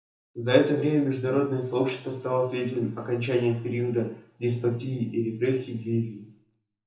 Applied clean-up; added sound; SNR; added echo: none; none; none; reverberation time 0.6 s.